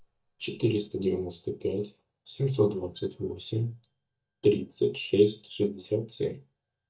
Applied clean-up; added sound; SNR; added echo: neural mask model DeepFilterNet 3.